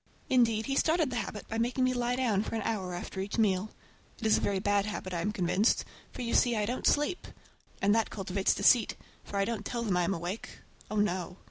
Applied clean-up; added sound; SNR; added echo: none; none; none; none.